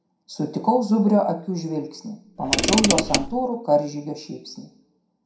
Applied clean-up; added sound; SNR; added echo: none; Mechanisms / Car; -1 dB; reverberation time 0.5 s.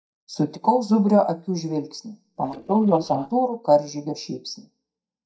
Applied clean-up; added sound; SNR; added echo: neural mask model DeepFilterNet 3.